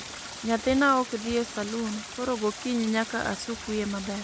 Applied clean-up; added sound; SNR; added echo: none; Stream; 12 dB; none.